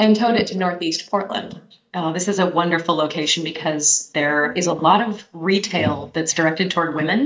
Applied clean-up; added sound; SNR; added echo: neural mask model DeepFilterNet 3.